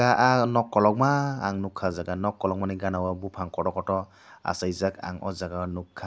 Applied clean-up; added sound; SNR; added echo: none; none; none; none.